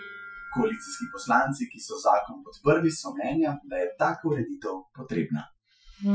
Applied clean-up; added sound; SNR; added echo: classical method Wiener filter.